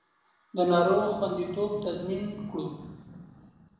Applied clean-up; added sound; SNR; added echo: none; Boom; 15 dB; reverberation time 1.0 s.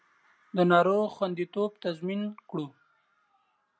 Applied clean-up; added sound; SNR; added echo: none; none; none; none.